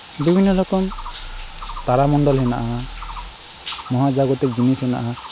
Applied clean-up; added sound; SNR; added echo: none; Bathtub (filling or washing) + Growling; 11 dB; none.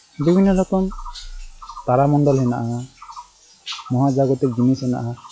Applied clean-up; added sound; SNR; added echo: classical method log-MMSE.